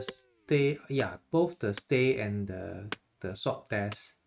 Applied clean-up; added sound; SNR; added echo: neural mask model RNNoise.